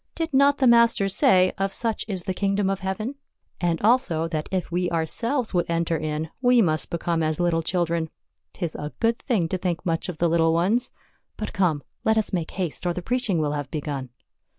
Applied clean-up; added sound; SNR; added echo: none; none; none; none.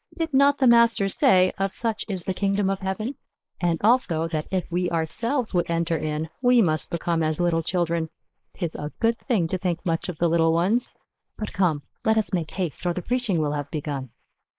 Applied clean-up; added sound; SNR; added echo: neural mask model Resemble Enhance denoiser.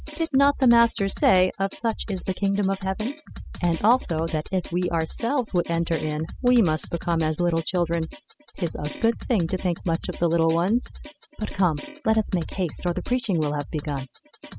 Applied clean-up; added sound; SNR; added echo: classical method spectral subtraction.